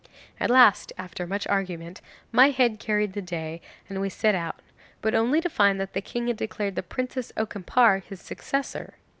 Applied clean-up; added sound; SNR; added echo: none; none; none; none.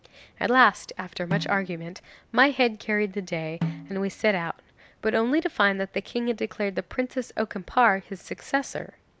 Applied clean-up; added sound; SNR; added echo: none; Snare drum; 10 dB; none.